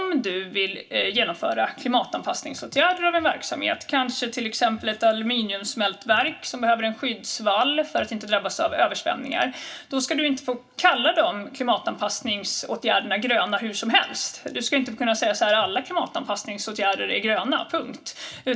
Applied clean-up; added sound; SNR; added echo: none; none; none; reverberation time 0.2 s.